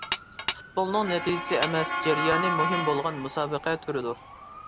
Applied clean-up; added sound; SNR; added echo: none; Tap / Dishes, pots, and pans + Motor vehicle (road) / Siren; 3 dB; none.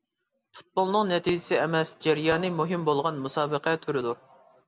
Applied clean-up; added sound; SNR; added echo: none; none; none; none.